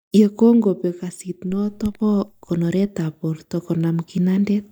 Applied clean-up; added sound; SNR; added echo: neural mask model DeepFilterNet 3.